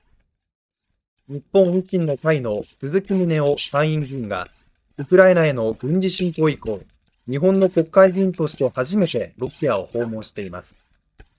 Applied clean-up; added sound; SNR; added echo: neural mask model DeepFilterNet 3.